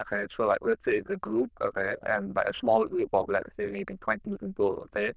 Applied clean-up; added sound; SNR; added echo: neural diffusion model UNIVERSE++.